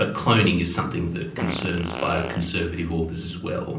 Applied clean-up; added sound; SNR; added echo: none; Fart; 10 dB; reverberation time 0.6 s.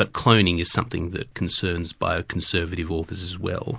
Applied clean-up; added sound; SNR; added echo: none; none; none; none.